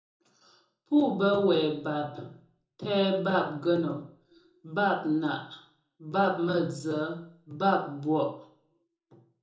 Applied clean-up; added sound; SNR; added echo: none; none; none; reverberation time 0.6 s.